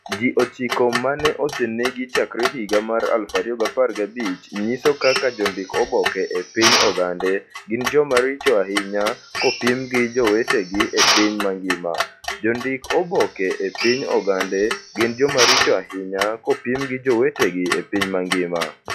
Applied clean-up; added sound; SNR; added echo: classical method log-MMSE.